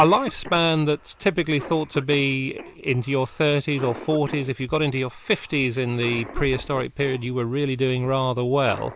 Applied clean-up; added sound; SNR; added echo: none; Cough; 19 dB; none.